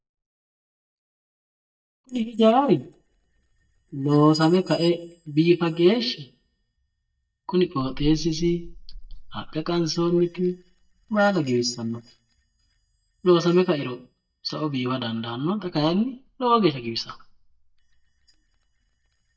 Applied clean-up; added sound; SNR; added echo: neural mask model DeepFilterNet 3.